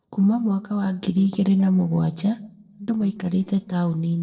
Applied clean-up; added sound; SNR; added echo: neural separator model SepFormer DNS4.